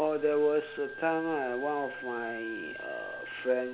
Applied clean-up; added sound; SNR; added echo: none; Wind instrument, woodwind instrument; 12 dB; none.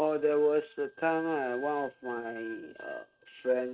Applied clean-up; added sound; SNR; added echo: neural mask model RNNoise.